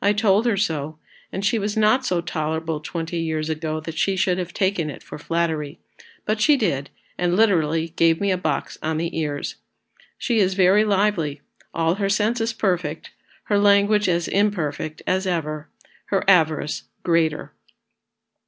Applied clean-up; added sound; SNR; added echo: none; none; none; none.